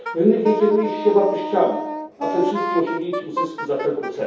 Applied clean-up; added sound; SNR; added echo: none; Wind instrument, woodwind instrument; 7 dB; reverberation time 0.7 s.